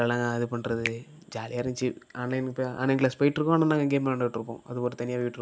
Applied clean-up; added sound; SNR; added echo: none; Finger snapping; 16 dB; none.